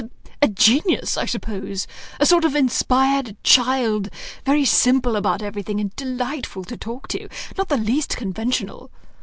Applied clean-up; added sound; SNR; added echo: none; none; none; none.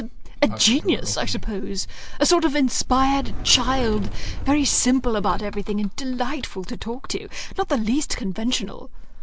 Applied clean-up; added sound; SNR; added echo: none; Sliding door; 4 dB; none.